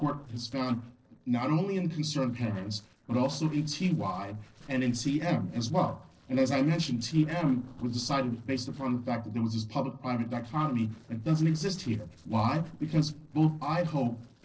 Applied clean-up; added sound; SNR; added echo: neural separator model SepFormer DNS4.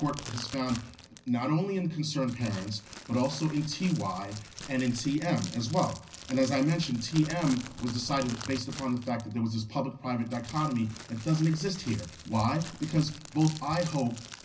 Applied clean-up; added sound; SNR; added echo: none; Crackle; 15 dB; reverberation time 0.4 s.